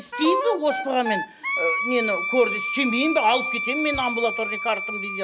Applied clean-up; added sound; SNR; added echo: none; Wind instrument, woodwind instrument; 3 dB; none.